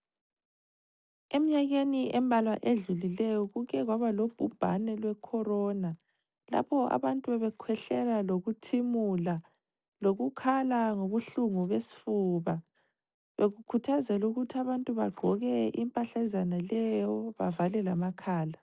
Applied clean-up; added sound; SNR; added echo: none; none; none; none.